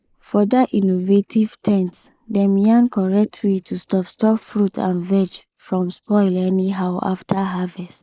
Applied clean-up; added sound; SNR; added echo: neural mask model Resemble Enhance denoiser.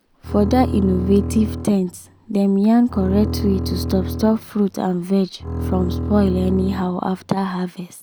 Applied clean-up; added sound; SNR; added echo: none; Bowed string instrument; 6 dB; none.